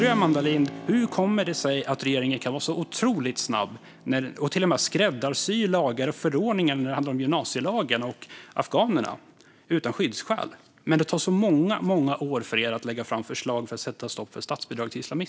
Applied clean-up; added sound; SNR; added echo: none; Keyboard (musical); 18 dB; none.